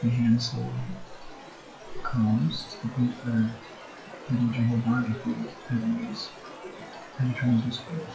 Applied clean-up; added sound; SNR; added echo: classical method WPE with log-MMSE.